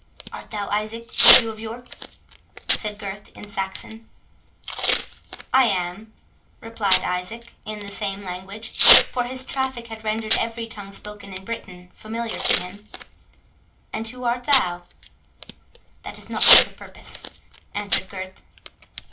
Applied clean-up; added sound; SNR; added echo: none; Packing tape, duct tape / Tearing; -1 dB; reverberation time 0.2 s.